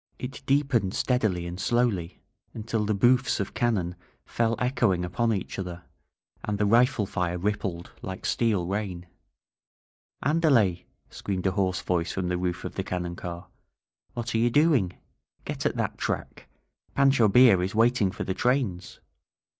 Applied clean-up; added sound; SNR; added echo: none; none; none; none.